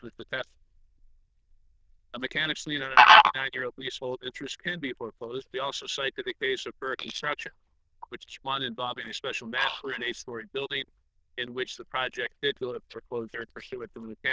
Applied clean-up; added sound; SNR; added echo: neural diffusion model UNIVERSE++.